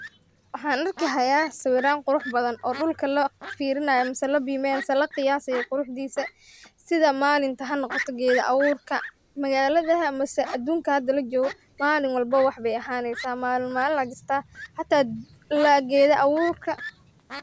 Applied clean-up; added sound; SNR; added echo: none; Fowl; 16 dB; none.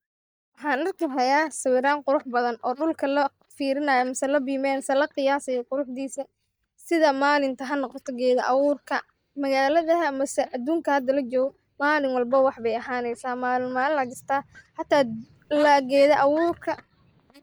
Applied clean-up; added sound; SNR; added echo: neural mask model DeepFilterNet 3.